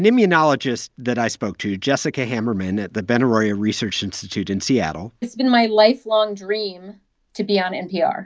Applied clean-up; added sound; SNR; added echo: none; none; none; none.